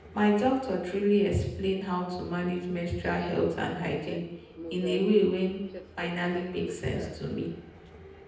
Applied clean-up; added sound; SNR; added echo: none; Subway, metro, underground; 16 dB; reverberation time 0.9 s.